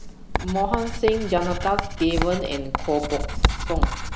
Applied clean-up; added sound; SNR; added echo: none; Writing; 1 dB; none.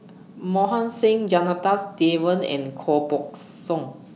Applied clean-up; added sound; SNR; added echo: none; none; none; none.